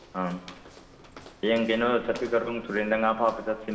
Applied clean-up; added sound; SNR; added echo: none; Walk, footsteps; 20 dB; reverberation time 2.0 s.